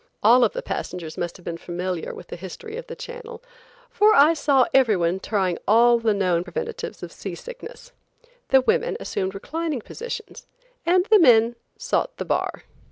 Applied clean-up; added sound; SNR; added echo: none; none; none; none.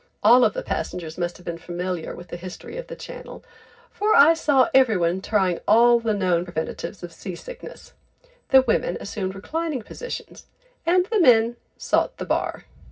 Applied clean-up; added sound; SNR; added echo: none; none; none; reverberation time 0.4 s.